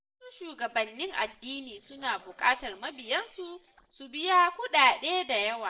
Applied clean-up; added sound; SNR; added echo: neural separator model SepFormer DNS4.